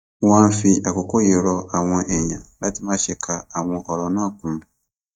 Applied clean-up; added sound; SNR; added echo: neural mask model DeepFilterNet 3.